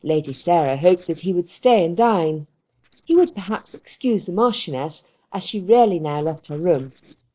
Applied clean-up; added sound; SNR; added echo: neural separator model SepFormer DNS4.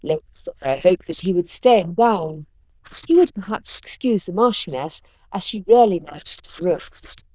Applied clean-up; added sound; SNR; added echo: neural diffusion model UNIVERSE++.